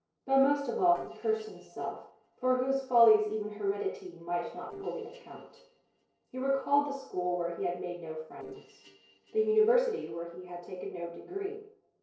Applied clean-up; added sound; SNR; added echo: neural separator model SepFormer DNS4.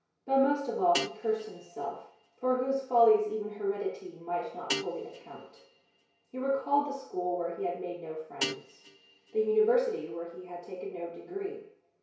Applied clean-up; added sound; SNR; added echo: none; Guitar; 12 dB; reverberation time 0.6 s.